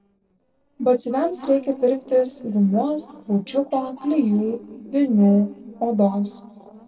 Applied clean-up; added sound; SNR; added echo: neural separator model SepFormer DNS4.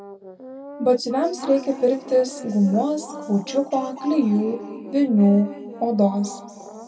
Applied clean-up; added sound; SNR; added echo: none; Brass instrument; 17 dB; reverberation time 2.3 s.